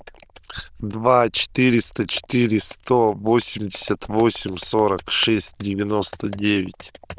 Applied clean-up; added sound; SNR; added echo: neural diffusion model UNIVERSE++.